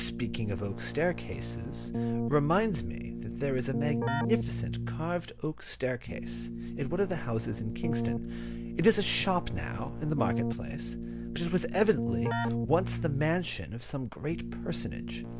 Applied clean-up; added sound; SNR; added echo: none; Keyboard (musical); 3 dB; none.